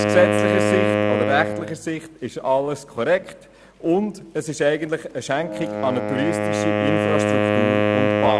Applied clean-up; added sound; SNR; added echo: none; Wind instrument, woodwind instrument; -1 dB; none.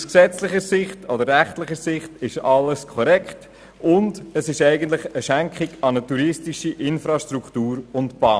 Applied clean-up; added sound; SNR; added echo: none; none; none; none.